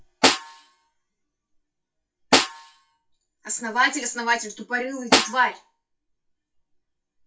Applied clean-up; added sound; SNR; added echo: classical method WPE with log-MMSE.